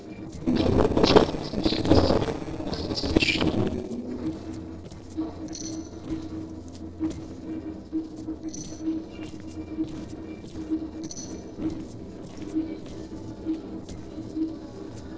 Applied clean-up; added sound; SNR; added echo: neural separator model SepFormer DNS4.